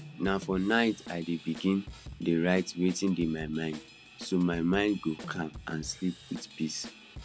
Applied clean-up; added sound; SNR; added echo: none; Drum / Drum kit; 16 dB; none.